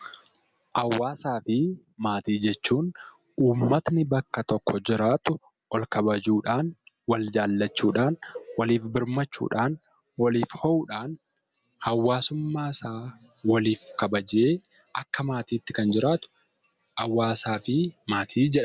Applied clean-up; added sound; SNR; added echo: none; none; none; none.